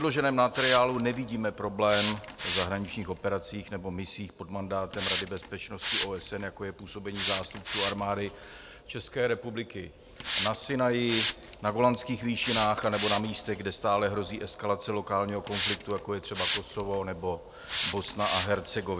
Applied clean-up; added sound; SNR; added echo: none; Hiss; 3 dB; none.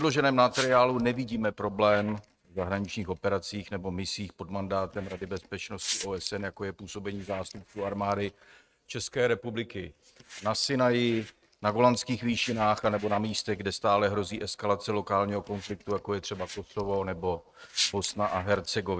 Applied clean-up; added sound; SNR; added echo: neural mask model RNNoise.